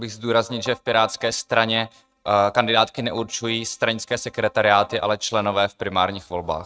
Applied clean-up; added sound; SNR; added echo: neural mask model RNNoise.